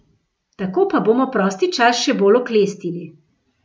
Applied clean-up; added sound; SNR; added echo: none; none; none; none.